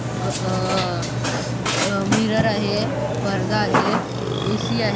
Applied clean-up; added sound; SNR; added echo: none; Burping, eructation; -2 dB; none.